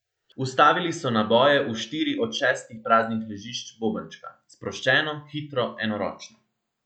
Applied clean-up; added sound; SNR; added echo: none; none; none; none.